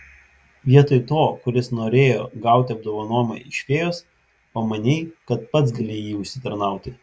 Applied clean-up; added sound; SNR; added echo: none; none; none; none.